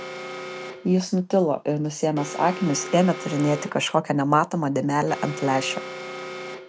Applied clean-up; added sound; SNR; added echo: none; Alarm; 13 dB; none.